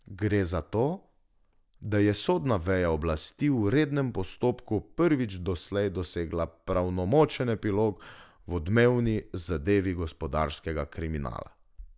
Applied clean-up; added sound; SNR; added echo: none; none; none; none.